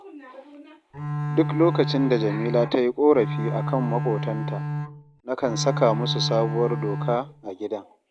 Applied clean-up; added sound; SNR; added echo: none; Bowed string instrument; 3 dB; none.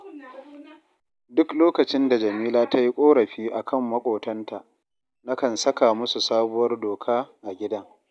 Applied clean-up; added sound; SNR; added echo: none; none; none; none.